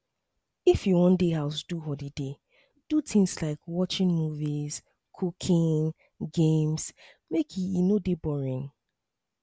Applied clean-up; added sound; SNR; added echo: none; none; none; none.